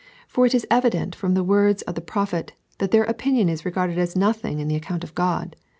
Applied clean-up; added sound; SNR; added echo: none; none; none; none.